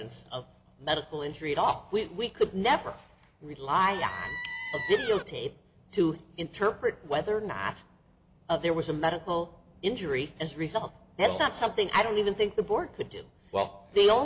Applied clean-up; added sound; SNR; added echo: none; Squeak; 7 dB; none.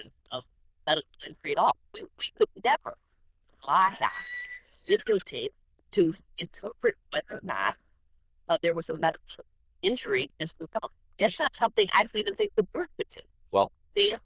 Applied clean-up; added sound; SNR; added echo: neural diffusion model UNIVERSE++.